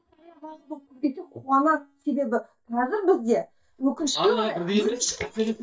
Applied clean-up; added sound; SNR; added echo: neural mask model DeepFilterNet 3.